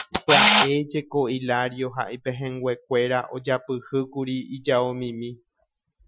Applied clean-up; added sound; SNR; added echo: classical method Wiener filter.